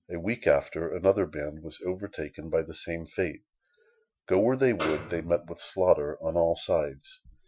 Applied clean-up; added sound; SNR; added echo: classical method Wiener filter.